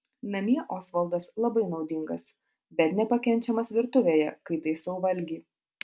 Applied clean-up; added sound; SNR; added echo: none; none; none; none.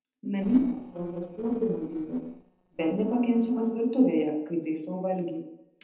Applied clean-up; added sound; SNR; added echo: neural separator model SepFormer DNS4.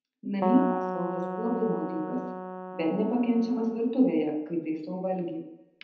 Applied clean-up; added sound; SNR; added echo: none; Keyboard (musical); 5 dB; reverberation time 0.9 s.